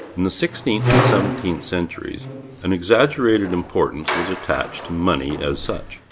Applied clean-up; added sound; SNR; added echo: none; Squeak; 4 dB; none.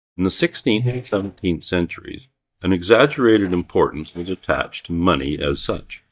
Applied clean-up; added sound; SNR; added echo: neural mask model DeepFilterNet 3.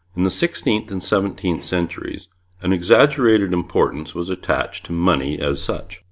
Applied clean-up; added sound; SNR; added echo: none; none; none; none.